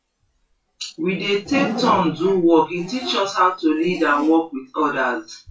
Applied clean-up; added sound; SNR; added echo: classical method WPE with log-MMSE.